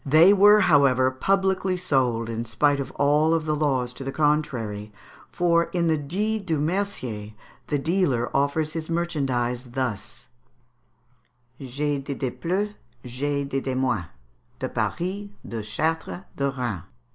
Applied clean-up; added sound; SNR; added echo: none; none; none; none.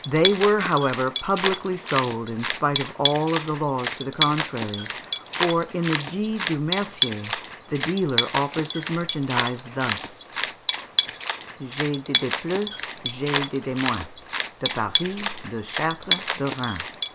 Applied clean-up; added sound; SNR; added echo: none; Cat; 3 dB; none.